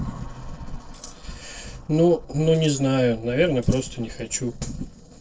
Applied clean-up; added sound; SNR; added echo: neural separator model SepFormer DNS4.